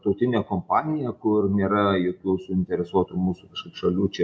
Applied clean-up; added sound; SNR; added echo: none; none; none; none.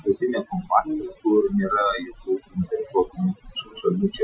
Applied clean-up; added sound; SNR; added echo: classical method Wiener filter.